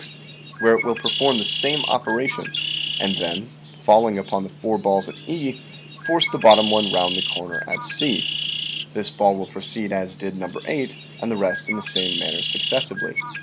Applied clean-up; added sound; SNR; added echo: none; Bird; 5 dB; none.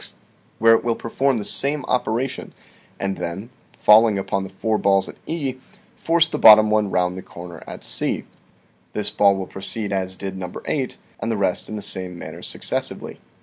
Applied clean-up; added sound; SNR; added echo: none; none; none; none.